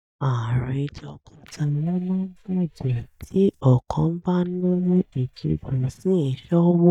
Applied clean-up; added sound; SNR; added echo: neural mask model DeepFilterNet 3.